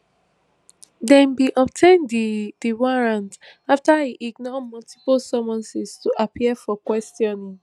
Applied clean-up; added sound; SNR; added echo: none; none; none; none.